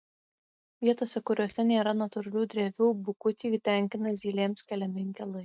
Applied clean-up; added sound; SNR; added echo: neural mask model DeepFilterNet 3.